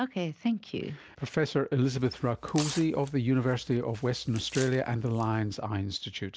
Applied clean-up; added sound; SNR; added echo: none; Tearing; 16 dB; none.